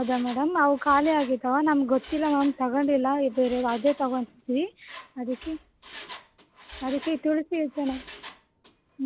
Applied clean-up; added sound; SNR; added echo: none; Mechanisms; 19 dB; none.